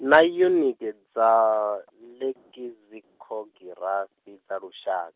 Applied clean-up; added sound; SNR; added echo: none; none; none; none.